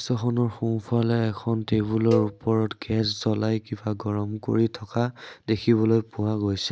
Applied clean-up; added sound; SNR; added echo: none; Cowbell; 11 dB; none.